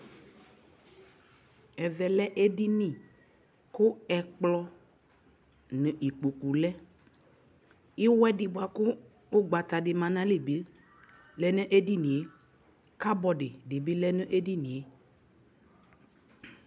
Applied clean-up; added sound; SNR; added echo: none; none; none; none.